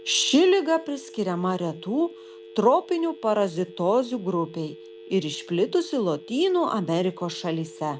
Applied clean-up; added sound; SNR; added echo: none; Telephone; 19 dB; none.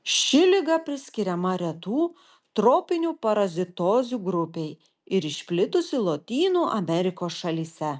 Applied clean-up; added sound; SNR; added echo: none; none; none; none.